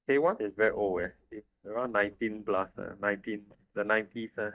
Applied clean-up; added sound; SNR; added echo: neural mask model DeepFilterNet 3.